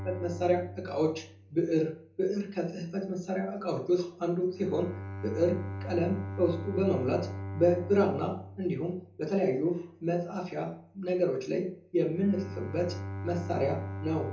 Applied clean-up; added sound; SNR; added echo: none; Bowed string instrument; 11 dB; reverberation time 0.5 s.